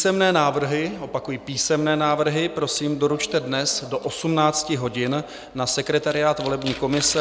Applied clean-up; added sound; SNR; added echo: none; none; none; none.